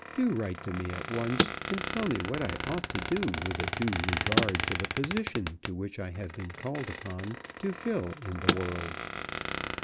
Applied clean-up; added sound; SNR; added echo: none; Car + Squeak; 0 dB; none.